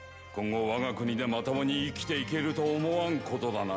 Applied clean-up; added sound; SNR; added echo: none; none; none; none.